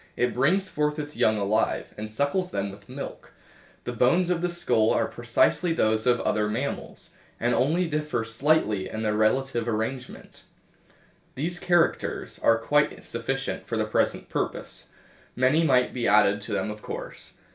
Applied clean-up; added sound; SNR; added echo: none; none; none; reverberation time 0.3 s.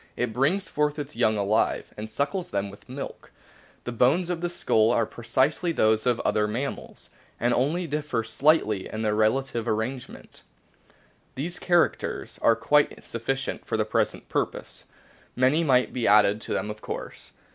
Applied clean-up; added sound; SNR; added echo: none; none; none; none.